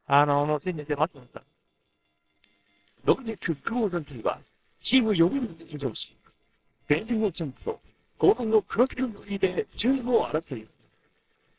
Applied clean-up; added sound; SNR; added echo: neural separator model SepFormer WHAMR!.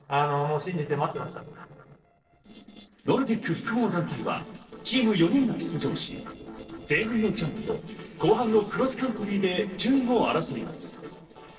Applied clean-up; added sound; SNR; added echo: neural separator model SepFormer DNS4.